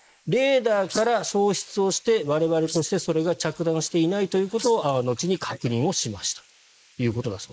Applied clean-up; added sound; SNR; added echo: neural mask model Resemble Enhance denoiser.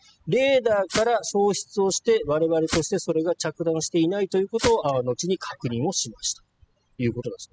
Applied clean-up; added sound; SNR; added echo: classical method spectral subtraction.